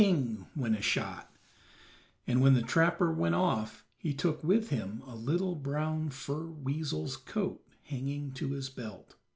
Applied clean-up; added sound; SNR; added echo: none; none; none; none.